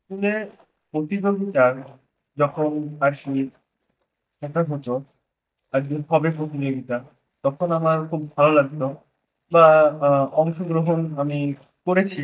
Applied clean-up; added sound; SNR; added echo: neural mask model DeepFilterNet 3.